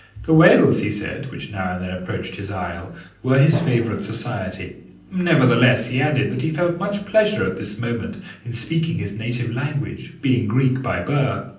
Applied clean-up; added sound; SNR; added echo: none; Drum; 20 dB; reverberation time 0.6 s.